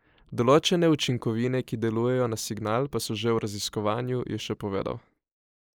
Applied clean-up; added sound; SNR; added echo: neural mask model Resemble Enhance denoiser.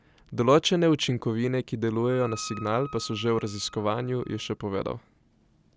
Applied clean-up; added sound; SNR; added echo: none; Wind instrument, woodwind instrument; 18 dB; none.